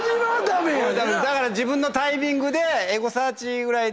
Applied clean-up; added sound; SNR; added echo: none; none; none; none.